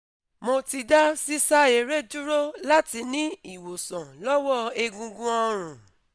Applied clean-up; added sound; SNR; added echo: none; none; none; none.